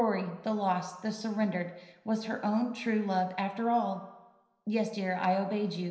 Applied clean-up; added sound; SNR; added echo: none; none; none; reverberation time 0.9 s.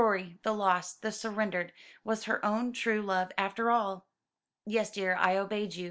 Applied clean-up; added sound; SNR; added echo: none; none; none; none.